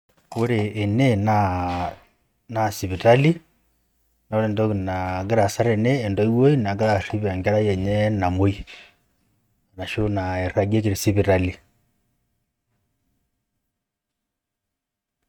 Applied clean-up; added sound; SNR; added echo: neural mask model RNNoise.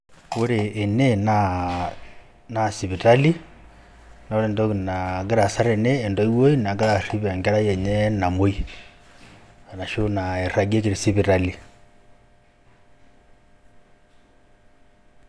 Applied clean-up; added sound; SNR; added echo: none; Fart; 15 dB; none.